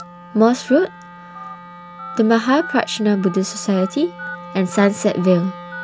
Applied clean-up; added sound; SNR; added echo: none; Wind instrument, woodwind instrument + Telephone; 15 dB; none.